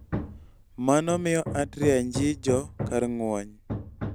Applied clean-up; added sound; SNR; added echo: none; Hammer; 8 dB; none.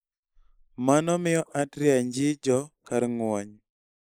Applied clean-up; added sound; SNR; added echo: neural mask model Resemble Enhance denoiser.